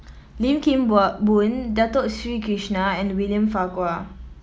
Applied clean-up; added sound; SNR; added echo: none; none; none; none.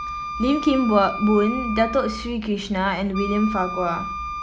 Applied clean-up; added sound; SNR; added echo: none; Wind instrument, woodwind instrument; 9 dB; none.